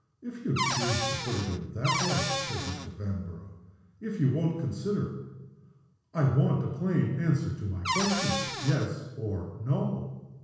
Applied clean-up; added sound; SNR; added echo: none; Cupboard open or close / Door; 2 dB; reverberation time 1.1 s.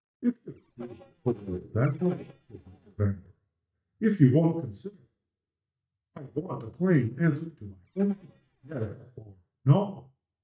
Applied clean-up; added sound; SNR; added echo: neural mask model DeepFilterNet 3.